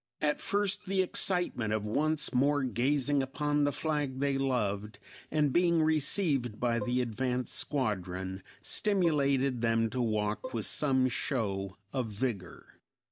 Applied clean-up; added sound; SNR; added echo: none; Bowed string instrument; 15 dB; none.